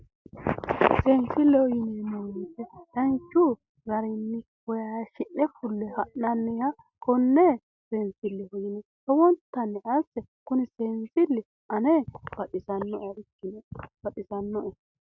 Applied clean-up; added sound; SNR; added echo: none; none; none; none.